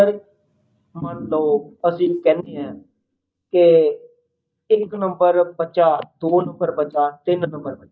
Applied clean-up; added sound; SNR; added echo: neural mask model DeepFilterNet 3.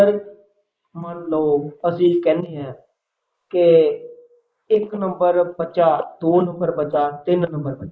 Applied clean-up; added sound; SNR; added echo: neural mask model Resemble Enhance denoiser.